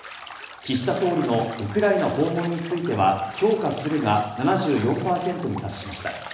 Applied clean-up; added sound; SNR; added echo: none; Bathtub (filling or washing); 16 dB; reverberation time 1.0 s.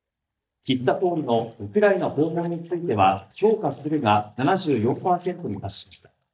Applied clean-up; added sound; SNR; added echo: neural mask model DeepFilterNet 3.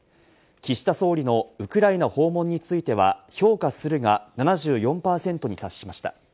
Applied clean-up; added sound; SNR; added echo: none; none; none; none.